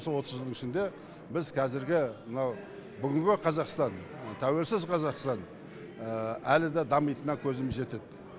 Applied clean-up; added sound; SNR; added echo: none; none; none; none.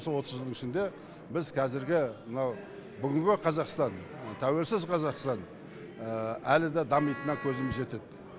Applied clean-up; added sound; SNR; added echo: none; Wind instrument, woodwind instrument; 12 dB; none.